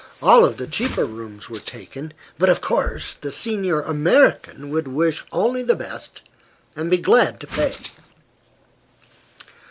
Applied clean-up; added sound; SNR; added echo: none; Rattle (instrument) + Whoosh, swoosh, swish; 13 dB; none.